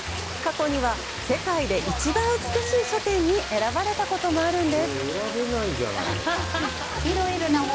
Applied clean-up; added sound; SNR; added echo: none; Rain; 9 dB; none.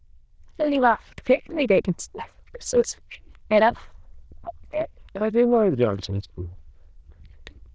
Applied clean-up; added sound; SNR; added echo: neural diffusion model UNIVERSE++.